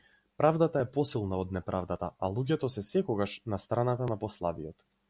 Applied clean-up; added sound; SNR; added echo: none; none; none; none.